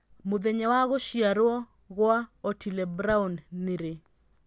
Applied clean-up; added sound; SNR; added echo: none; none; none; none.